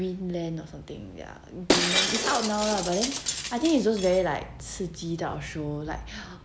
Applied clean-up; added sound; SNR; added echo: none; Shatter; 1 dB; none.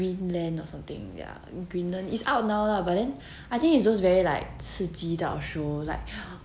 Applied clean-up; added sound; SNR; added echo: none; none; none; none.